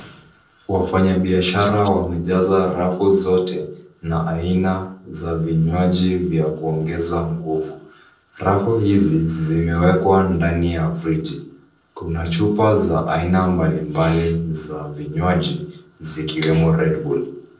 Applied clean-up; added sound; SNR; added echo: neural separator model SepFormer DNS4.